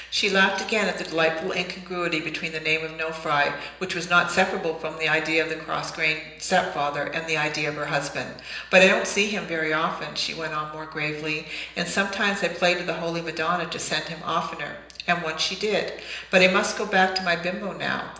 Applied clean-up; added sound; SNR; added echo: none; none; none; reverberation time 0.9 s.